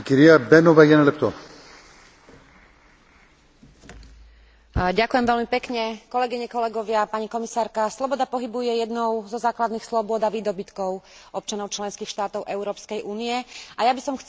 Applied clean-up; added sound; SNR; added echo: none; none; none; none.